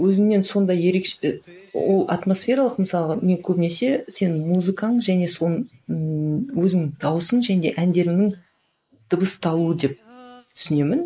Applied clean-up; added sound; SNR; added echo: neural mask model Resemble Enhance denoiser.